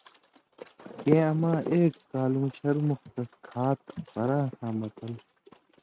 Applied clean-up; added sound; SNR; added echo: neural mask model RNNoise.